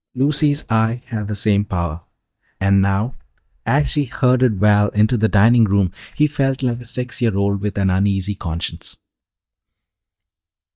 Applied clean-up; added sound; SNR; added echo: neural mask model DeepFilterNet 3.